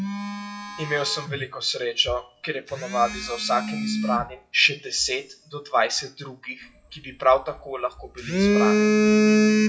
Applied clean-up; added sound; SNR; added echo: classical method WPE with log-MMSE.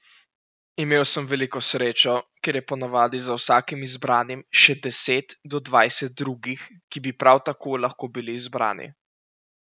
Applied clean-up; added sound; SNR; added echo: none; none; none; none.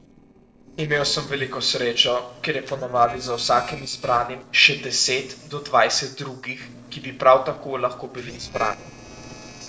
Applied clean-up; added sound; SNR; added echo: neural separator model SepFormer DNS4.